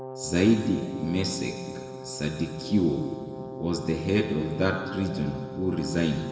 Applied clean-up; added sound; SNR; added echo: none; Brass instrument; 11 dB; reverberation time 2.0 s.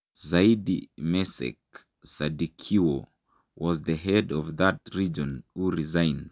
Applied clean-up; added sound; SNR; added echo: none; none; none; none.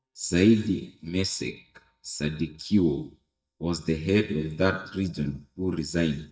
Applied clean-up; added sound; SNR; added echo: neural mask model DeepFilterNet 3.